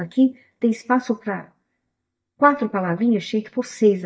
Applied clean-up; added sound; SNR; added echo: neural mask model DeepFilterNet 3.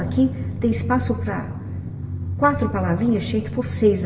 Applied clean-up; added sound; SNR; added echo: none; Drum; 5 dB; reverberation time 1.7 s.